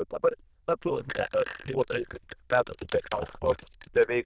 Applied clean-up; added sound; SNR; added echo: neural diffusion model UNIVERSE++.